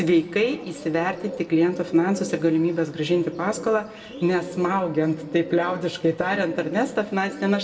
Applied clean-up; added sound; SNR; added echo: none; Bird; 15 dB; reverberation time 0.8 s.